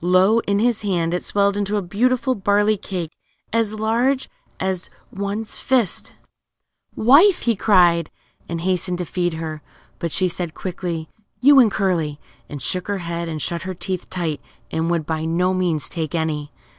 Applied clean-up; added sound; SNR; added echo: none; none; none; none.